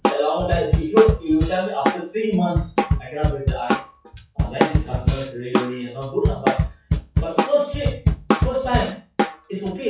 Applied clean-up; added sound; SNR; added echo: classical method WPE with log-MMSE.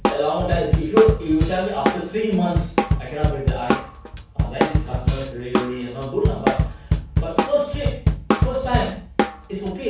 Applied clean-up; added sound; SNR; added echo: none; Drum kit; -2 dB; reverberation time 0.4 s.